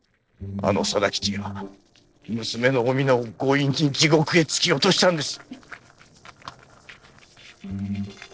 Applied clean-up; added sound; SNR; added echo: neural separator model SepFormer DNS4.